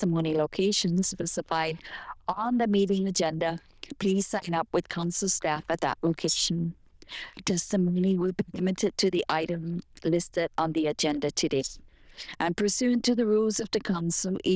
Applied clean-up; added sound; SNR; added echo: neural diffusion model UNIVERSE++.